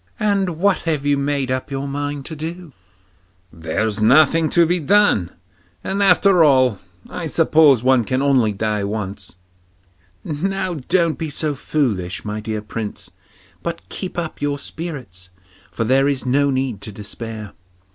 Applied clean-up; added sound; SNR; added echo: none; none; none; none.